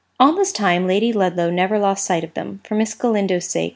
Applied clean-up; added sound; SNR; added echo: none; none; none; none.